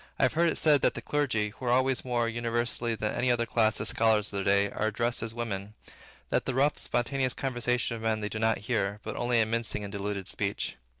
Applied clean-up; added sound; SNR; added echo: none; none; none; none.